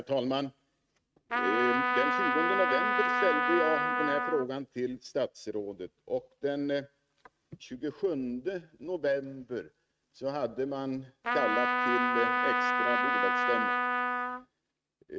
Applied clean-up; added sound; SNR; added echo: neural mask model RNNoise.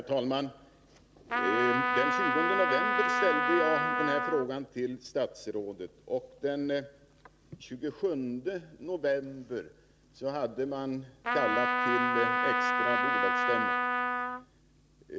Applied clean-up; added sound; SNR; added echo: none; Trumpet; -4 dB; none.